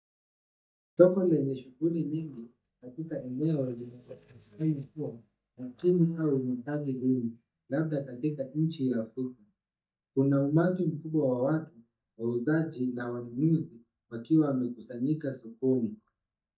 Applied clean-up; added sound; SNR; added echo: neural mask model DeepFilterNet 3.